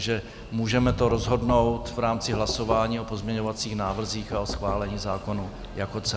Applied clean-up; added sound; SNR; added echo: none; Thunder + Knock; 10 dB; none.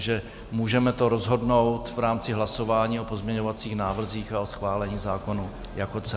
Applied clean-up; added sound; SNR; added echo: none; none; none; none.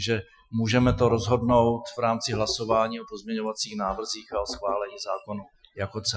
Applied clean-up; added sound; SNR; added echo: classical method Wiener filter.